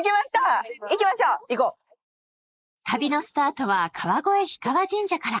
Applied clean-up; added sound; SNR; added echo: neural mask model Resemble Enhance denoiser.